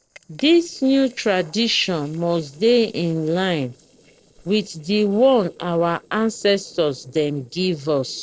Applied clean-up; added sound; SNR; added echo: neural separator model SepFormer DNS4.